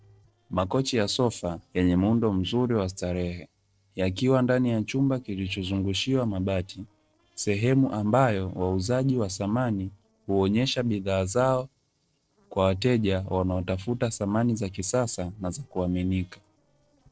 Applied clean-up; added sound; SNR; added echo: neural separator model SepFormer DNS4.